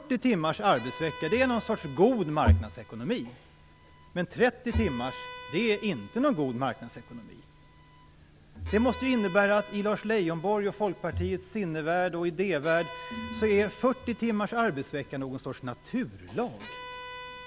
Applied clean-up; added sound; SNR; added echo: none; Bowed string instrument; 18 dB; none.